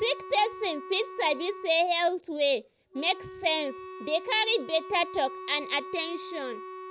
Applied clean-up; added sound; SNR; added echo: none; Wind instrument, woodwind instrument; 13 dB; none.